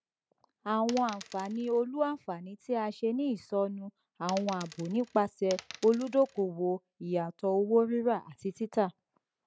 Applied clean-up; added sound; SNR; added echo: none; Coin (dropping); 16 dB; none.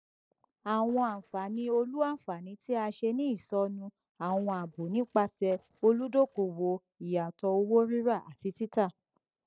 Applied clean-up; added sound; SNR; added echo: neural separator model SepFormer DNS4.